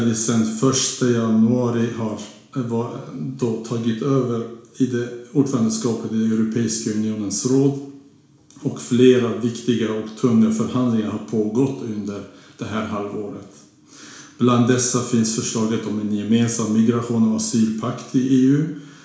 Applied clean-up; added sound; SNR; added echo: none; none; none; reverberation time 0.7 s.